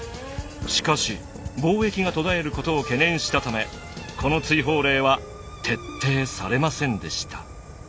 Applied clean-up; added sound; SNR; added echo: none; Fire; 16 dB; none.